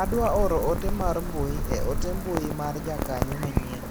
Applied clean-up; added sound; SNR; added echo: none; Rain; -1 dB; none.